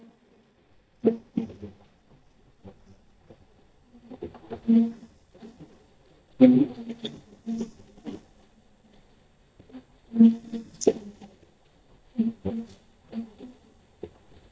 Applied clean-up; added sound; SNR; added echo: neural mask model DeepFilterNet 3.